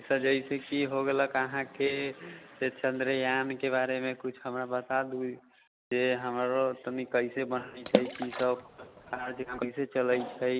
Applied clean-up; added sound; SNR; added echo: none; Water / Splash, splatter; 3 dB; none.